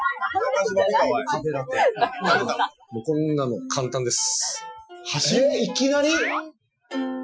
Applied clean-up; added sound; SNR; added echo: classical method Wiener filter.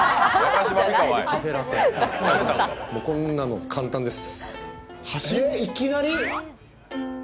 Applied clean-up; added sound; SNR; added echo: none; Plucked string instrument; 15 dB; none.